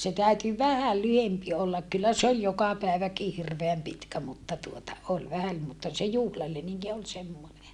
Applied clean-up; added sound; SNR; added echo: none; none; none; none.